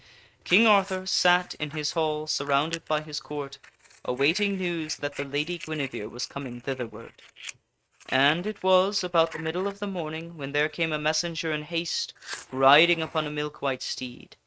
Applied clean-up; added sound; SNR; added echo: neural mask model RNNoise.